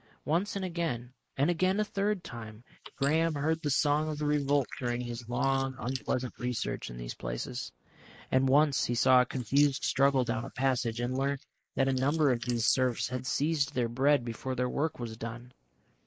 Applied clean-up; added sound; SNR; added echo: neural mask model Resemble Enhance denoiser.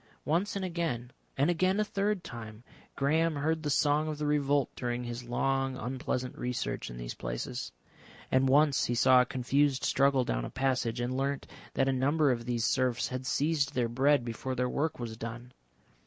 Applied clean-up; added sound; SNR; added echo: none; none; none; none.